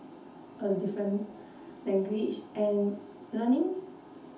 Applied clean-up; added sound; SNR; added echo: none; none; none; reverberation time 0.5 s.